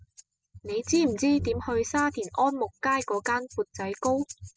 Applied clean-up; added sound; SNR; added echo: classical method spectral subtraction.